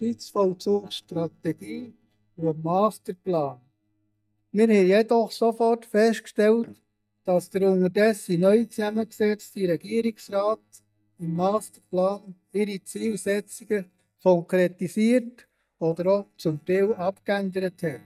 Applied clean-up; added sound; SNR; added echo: neural mask model DeepFilterNet 3.